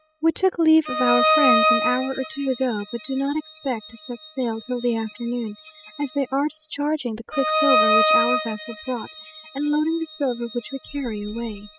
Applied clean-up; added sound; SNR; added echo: classical method spectral subtraction.